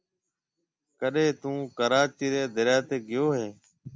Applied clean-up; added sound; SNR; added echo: none; none; none; none.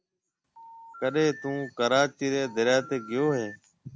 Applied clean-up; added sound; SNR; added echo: none; Telephone; 18 dB; none.